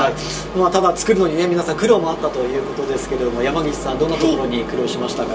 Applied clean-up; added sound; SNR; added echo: none; none; none; reverberation time 0.2 s.